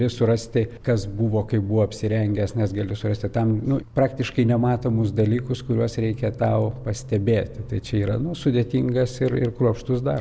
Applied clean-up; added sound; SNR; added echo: none; none; none; none.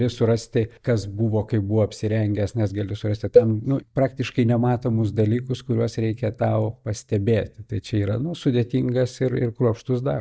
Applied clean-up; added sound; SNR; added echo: neural mask model DeepFilterNet 3.